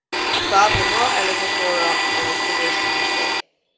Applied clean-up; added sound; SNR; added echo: none; Domestic sounds, home sounds; -4 dB; reverberation time 0.4 s.